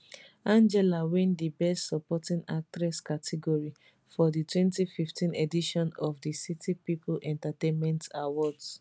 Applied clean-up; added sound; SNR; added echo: none; none; none; none.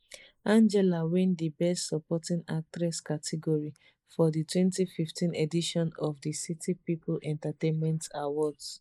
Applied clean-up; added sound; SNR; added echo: neural mask model Resemble Enhance denoiser.